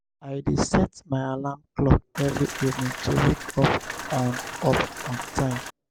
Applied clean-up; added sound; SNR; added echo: none; Rain; 10 dB; none.